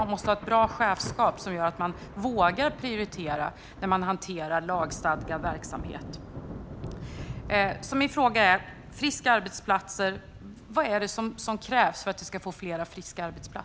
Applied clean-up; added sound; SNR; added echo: none; Thunder / Rain; 14 dB; none.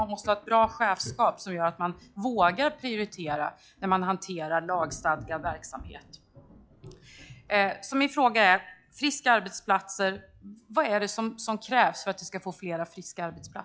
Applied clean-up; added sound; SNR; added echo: classical method log-MMSE.